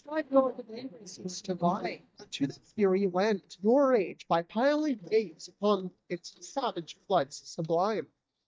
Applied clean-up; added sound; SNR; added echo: neural mask model DeepFilterNet 3.